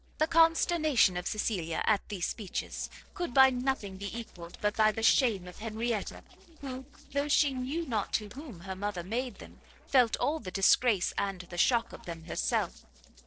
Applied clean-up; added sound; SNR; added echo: neural separator model SepFormer DNS4.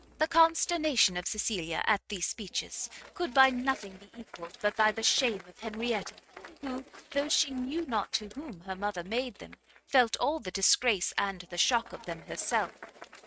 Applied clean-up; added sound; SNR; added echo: neural mask model RNNoise.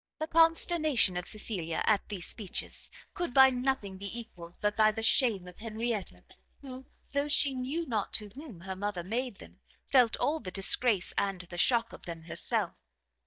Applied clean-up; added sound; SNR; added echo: neural mask model DeepFilterNet 3.